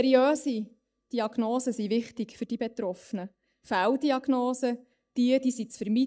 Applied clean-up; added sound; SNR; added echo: neural mask model DeepFilterNet 3.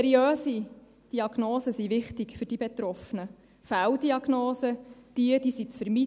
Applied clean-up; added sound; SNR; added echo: none; none; none; none.